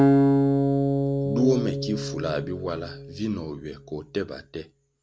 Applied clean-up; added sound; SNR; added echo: none; Acoustic guitar; -5 dB; none.